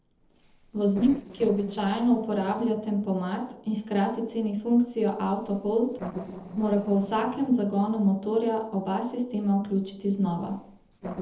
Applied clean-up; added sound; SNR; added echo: neural separator model SepFormer DNS4.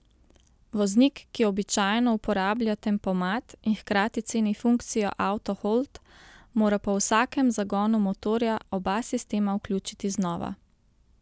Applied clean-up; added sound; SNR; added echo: none; none; none; none.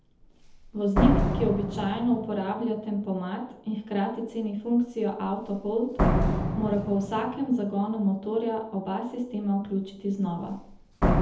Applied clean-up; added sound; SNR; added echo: none; Slam; 2 dB; reverberation time 0.7 s.